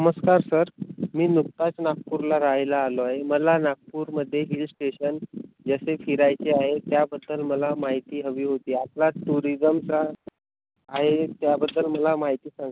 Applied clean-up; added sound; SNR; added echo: none; none; none; none.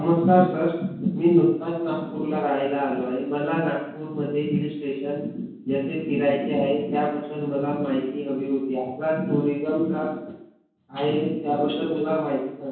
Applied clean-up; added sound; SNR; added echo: none; none; none; reverberation time 0.6 s.